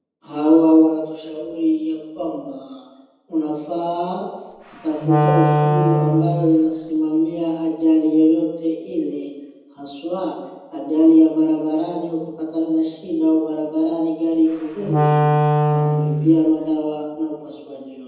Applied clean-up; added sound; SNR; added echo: none; Wind instrument, woodwind instrument; -1 dB; reverberation time 1.1 s.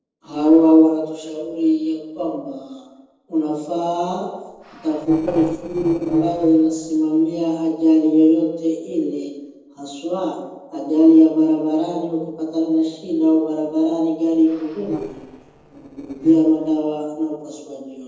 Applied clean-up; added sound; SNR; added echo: neural separator model SepFormer DNS4.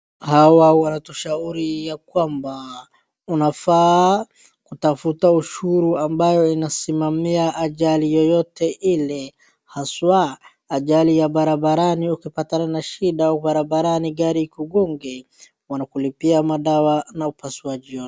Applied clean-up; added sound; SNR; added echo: none; none; none; none.